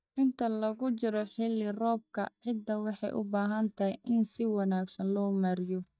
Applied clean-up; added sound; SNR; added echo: neural mask model DeepFilterNet 3.